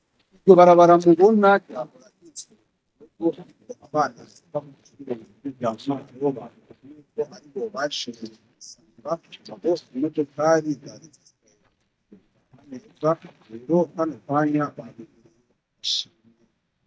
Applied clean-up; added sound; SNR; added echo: neural mask model DeepFilterNet 3.